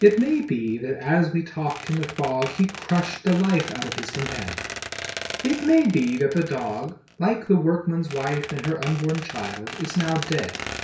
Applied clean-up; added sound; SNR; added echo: none; Squeak; 12 dB; reverberation time 0.4 s.